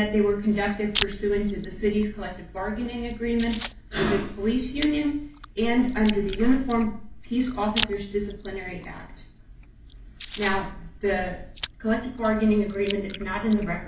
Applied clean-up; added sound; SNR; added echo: none; Chewing, mastication; 14 dB; reverberation time 0.4 s.